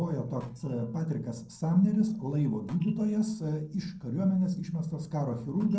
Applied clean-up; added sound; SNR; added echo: neural separator model SepFormer DNS4.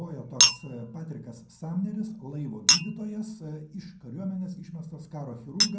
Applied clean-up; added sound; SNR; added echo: none; Chink, clink; -5 dB; reverberation time 0.5 s.